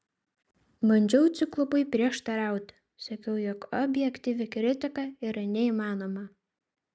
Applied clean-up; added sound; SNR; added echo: none; none; none; none.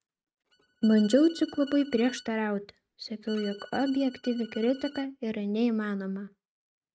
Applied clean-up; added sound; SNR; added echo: neural mask model RNNoise.